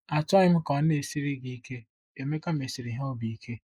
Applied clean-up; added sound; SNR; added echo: neural mask model Resemble Enhance denoiser.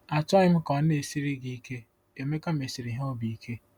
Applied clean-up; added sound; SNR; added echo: none; none; none; none.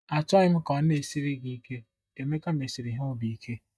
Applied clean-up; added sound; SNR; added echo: neural mask model DeepFilterNet 3.